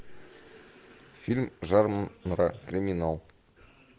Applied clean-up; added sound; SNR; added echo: none; none; none; none.